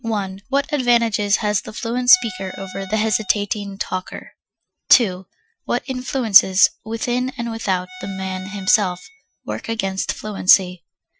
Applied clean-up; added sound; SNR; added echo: classical method Wiener filter.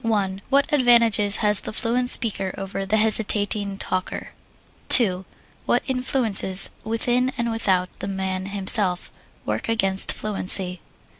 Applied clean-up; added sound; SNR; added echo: none; none; none; none.